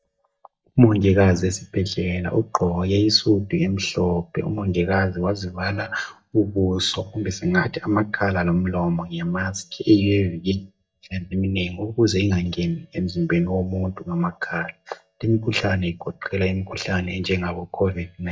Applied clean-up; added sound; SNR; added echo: neural mask model DeepFilterNet 3.